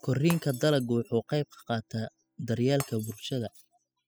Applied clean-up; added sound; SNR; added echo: classical method spectral subtraction.